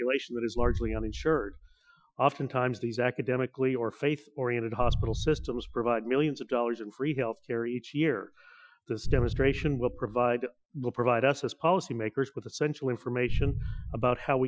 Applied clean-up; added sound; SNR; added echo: classical method Wiener filter.